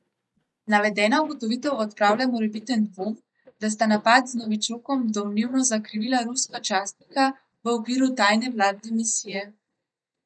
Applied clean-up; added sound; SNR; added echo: neural mask model DeepFilterNet 3.